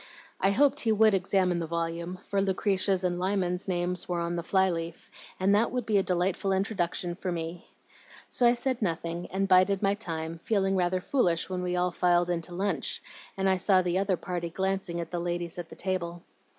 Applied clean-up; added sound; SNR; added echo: none; none; none; none.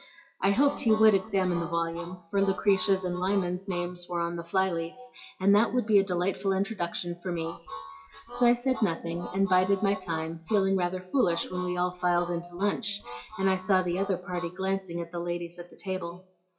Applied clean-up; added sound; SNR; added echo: classical method WPE with log-MMSE.